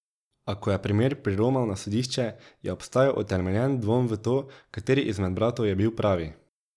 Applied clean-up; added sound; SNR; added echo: none; none; none; none.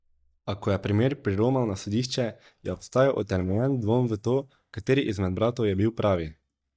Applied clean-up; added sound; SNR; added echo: neural mask model DeepFilterNet 3.